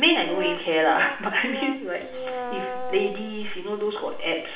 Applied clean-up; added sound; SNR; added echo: none; Brass instrument; 9 dB; reverberation time 0.5 s.